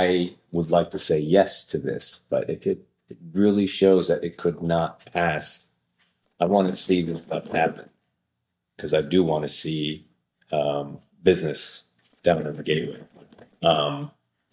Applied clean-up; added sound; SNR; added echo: neural mask model DeepFilterNet 3.